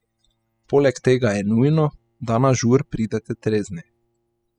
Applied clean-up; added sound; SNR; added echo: classical method spectral subtraction.